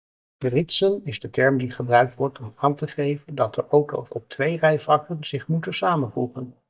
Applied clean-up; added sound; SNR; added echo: neural mask model DeepFilterNet 3.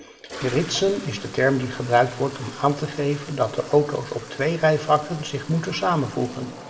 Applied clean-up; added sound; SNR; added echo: none; Toilet flush; 16 dB; reverberation time 0.8 s.